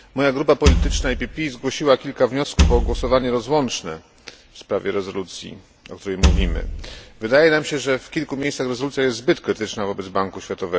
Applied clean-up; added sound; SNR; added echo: none; Wood; -2 dB; none.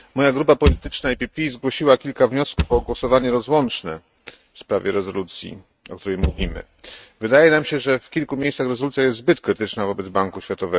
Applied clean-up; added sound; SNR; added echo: neural mask model RNNoise.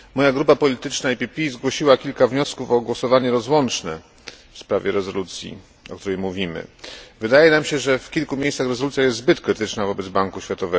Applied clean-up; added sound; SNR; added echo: none; none; none; none.